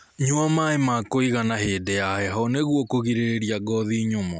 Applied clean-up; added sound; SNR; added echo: none; none; none; none.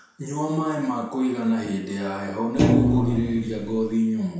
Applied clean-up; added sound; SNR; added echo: none; Thump, thud; -3 dB; reverberation time 0.7 s.